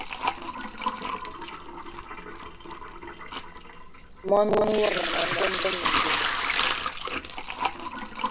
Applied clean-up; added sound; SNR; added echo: none; Sink (filling or washing) / Liquid; -2 dB; none.